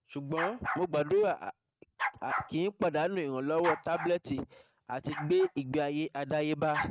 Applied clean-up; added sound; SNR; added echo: neural mask model RNNoise.